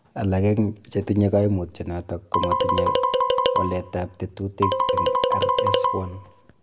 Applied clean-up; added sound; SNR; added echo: none; Marimba, xylophone; -3 dB; reverberation time 0.3 s.